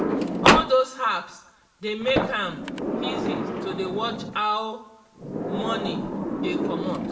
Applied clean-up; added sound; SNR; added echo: none; Sliding door; -1 dB; reverberation time 0.6 s.